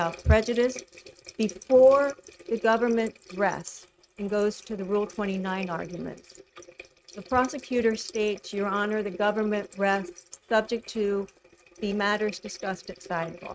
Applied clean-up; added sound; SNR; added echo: neural mask model RNNoise.